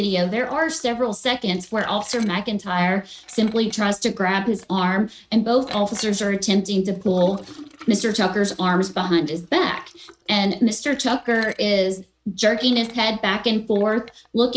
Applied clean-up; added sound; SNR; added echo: neural mask model RNNoise.